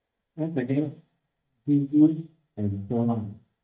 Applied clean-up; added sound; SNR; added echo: neural mask model DeepFilterNet 3.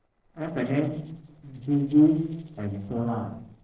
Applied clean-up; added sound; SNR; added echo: neural separator model SepFormer DNS4.